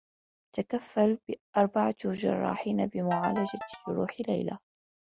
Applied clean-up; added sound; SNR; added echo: neural mask model RNNoise.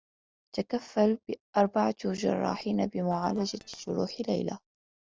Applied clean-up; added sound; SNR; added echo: neural separator model SepFormer DNS4.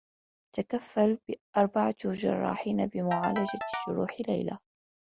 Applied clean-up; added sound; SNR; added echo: none; Ringtone / Keyboard (musical); 8 dB; none.